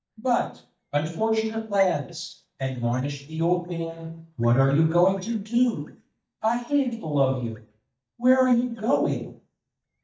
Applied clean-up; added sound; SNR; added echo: neural mask model DeepFilterNet 3.